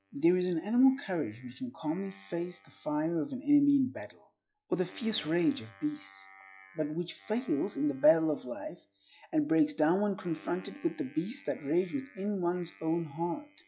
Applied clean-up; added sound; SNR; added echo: classical method log-MMSE.